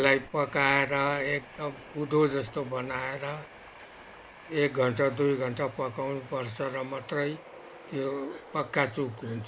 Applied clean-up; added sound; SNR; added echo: none; Train; 18 dB; none.